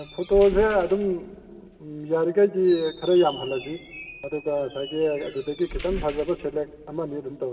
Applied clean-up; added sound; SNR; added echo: none; Squeak; 15 dB; reverberation time 1.6 s.